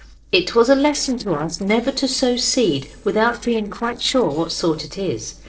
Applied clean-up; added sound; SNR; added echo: neural separator model SepFormer DNS4.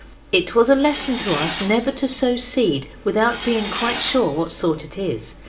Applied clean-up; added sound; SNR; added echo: none; Tools; 6 dB; reverberation time 1.8 s.